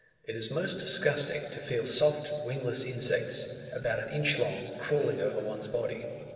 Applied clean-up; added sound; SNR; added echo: neural separator model SepFormer DNS4.